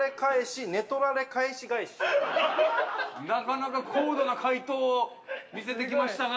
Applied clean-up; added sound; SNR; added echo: none; none; none; reverberation time 0.7 s.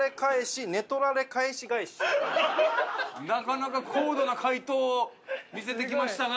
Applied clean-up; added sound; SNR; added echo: none; none; none; none.